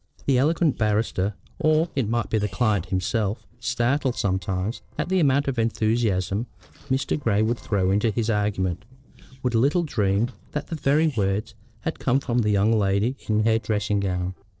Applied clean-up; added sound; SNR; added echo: neural separator model SepFormer DNS4.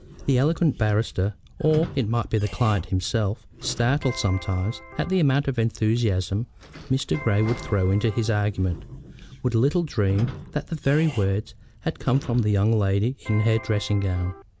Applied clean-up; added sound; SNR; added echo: none; Electric guitar + Squeak / Sliding door; 17 dB; none.